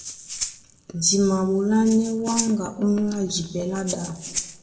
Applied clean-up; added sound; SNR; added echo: none; Rattle (instrument); 11 dB; reverberation time 0.8 s.